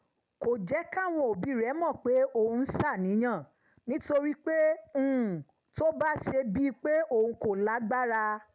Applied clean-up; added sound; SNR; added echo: none; none; none; none.